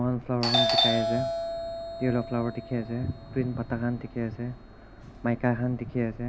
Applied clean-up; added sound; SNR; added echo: none; Doorbell; 2 dB; none.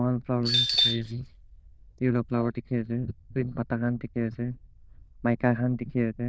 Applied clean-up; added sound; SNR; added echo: neural diffusion model UNIVERSE++.